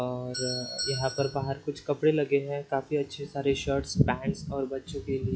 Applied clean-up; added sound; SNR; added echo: classical method log-MMSE.